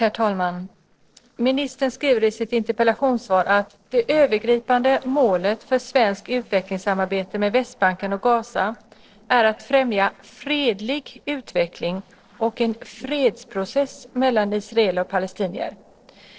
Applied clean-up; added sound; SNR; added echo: neural separator model SepFormer DNS4.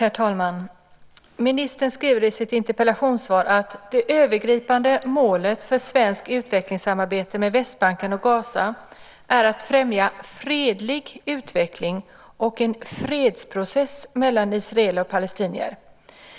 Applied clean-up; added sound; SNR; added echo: none; none; none; none.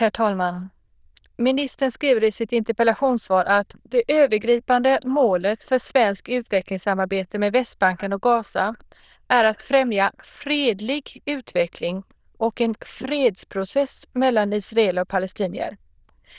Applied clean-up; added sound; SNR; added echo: neural diffusion model UNIVERSE++.